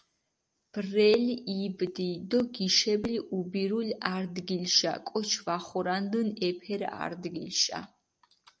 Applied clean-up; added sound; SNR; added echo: none; none; none; none.